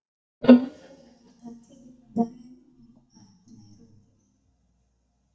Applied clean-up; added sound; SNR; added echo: neural mask model DeepFilterNet 3.